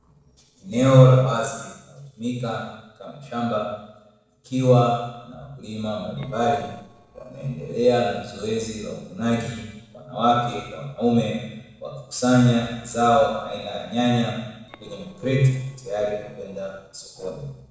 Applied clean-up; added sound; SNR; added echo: neural separator model SepFormer DNS4.